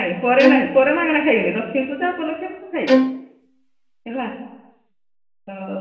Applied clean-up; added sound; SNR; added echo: none; Bowed string instrument; -1 dB; reverberation time 0.9 s.